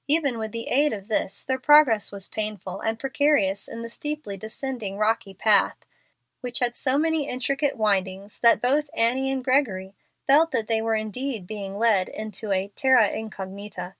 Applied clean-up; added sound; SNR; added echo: none; none; none; none.